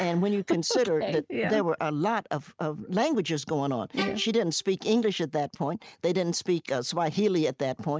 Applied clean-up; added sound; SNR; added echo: neural mask model RNNoise.